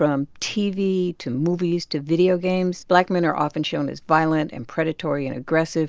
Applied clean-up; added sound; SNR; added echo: none; none; none; none.